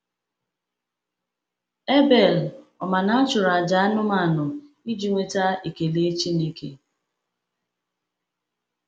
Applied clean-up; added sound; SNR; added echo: none; none; none; none.